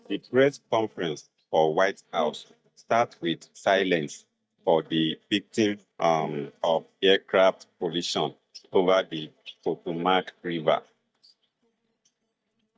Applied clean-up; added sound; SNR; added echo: neural mask model DeepFilterNet 3.